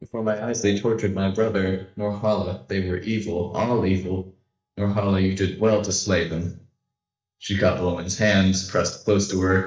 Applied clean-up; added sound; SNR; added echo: neural mask model DeepFilterNet 3.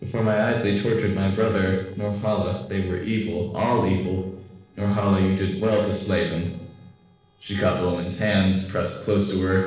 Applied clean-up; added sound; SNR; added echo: neural separator model SepFormer DNS4.